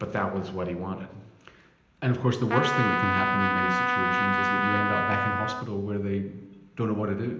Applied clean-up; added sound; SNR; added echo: none; Trumpet; -3 dB; reverberation time 0.9 s.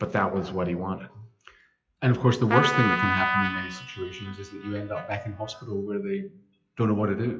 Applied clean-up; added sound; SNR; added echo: classical method WPE with log-MMSE.